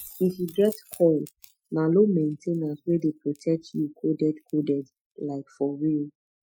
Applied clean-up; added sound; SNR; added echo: classical method Wiener filter.